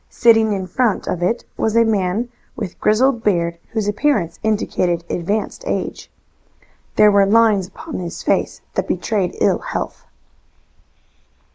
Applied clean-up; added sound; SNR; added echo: neural mask model Resemble Enhance denoiser.